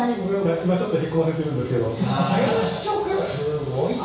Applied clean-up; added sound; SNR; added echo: none; none; none; reverberation time 0.7 s.